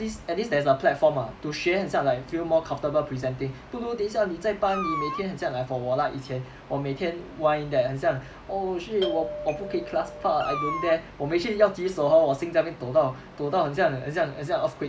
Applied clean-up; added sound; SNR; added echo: none; Meow + Doorbell; 8 dB; none.